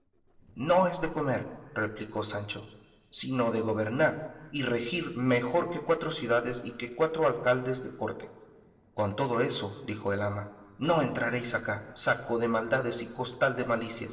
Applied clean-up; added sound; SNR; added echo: neural separator model SepFormer DNS4.